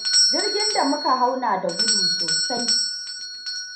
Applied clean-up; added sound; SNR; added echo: none; Doorbell; -3 dB; reverberation time 0.4 s.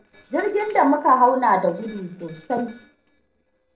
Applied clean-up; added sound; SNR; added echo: neural separator model SepFormer DNS4.